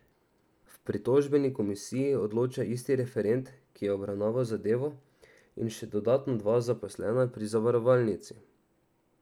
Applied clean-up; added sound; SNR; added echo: none; none; none; none.